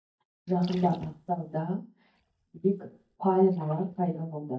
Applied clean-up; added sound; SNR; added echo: neural mask model DeepFilterNet 3.